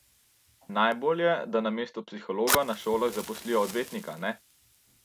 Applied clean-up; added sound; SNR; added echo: none; Fire; 9 dB; none.